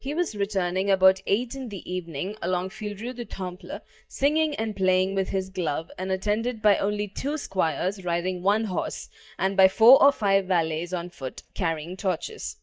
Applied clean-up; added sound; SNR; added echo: neural mask model DeepFilterNet 3.